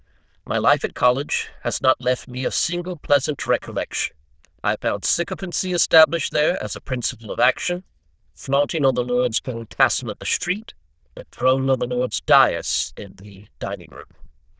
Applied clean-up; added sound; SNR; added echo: neural diffusion model UNIVERSE++.